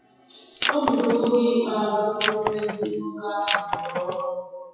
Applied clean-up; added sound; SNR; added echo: classical method WPE with log-MMSE.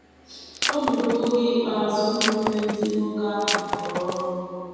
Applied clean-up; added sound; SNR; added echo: none; Shatter; 5 dB; reverberation time 2.1 s.